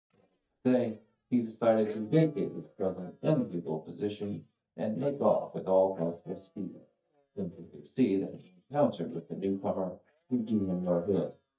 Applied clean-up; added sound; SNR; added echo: neural mask model DeepFilterNet 3.